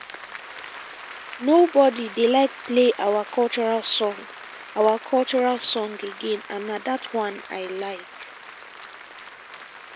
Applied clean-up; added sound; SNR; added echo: none; Applause; 15 dB; none.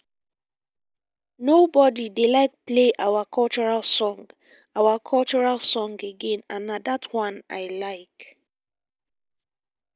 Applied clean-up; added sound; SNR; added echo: none; none; none; none.